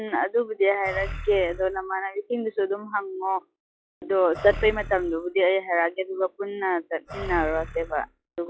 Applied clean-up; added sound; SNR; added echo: classical method log-MMSE.